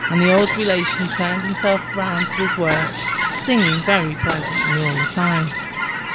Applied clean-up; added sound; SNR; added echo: none; Chirp, tweet / Fowl + Rattle / Rattle (instrument); 1 dB; none.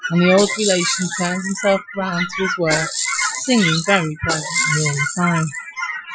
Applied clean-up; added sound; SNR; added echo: classical method Wiener filter.